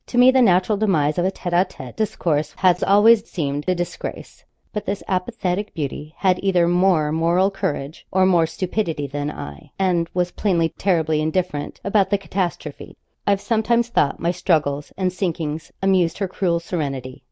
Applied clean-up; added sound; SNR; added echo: none; none; none; none.